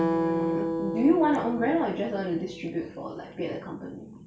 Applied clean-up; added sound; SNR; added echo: none; Acoustic guitar; 4 dB; none.